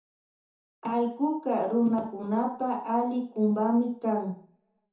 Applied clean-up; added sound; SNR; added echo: none; none; none; reverberation time 0.7 s.